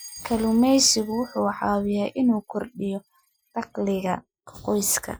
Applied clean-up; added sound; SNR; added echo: classical method Wiener filter.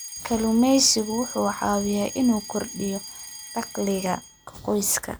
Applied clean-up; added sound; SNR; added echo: none; Alarm; 14 dB; none.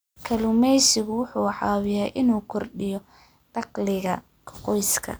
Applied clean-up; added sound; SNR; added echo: none; none; none; none.